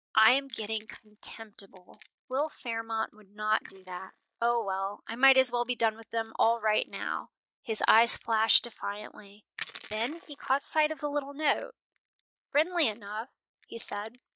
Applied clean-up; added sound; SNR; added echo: neural mask model DeepFilterNet 3.